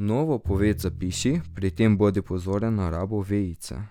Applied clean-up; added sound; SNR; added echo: none; Bowed string instrument; 12 dB; none.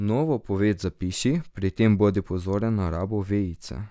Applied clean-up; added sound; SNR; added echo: none; none; none; none.